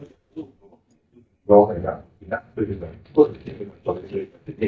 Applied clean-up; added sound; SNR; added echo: neural mask model DeepFilterNet 3.